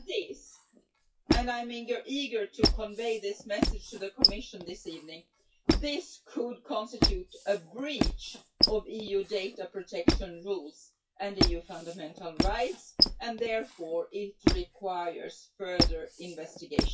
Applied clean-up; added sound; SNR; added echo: classical method WPE with log-MMSE.